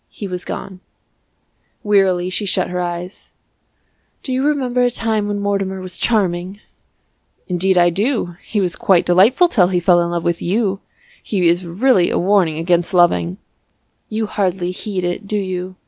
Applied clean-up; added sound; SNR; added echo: none; none; none; none.